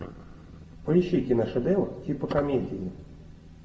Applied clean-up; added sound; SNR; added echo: none; none; none; reverberation time 0.9 s.